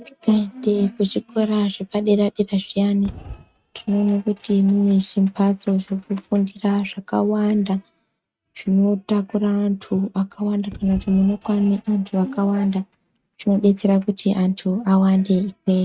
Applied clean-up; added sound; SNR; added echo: neural mask model RNNoise.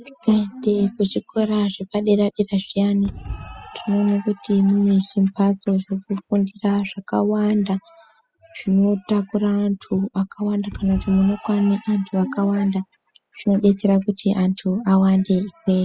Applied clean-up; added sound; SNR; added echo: classical method spectral subtraction.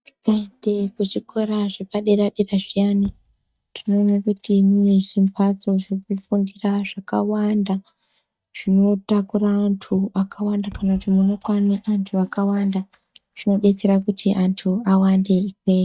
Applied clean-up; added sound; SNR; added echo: neural mask model DeepFilterNet 3.